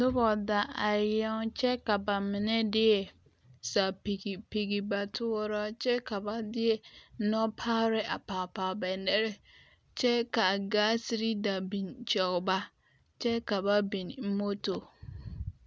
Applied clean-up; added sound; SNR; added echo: none; none; none; none.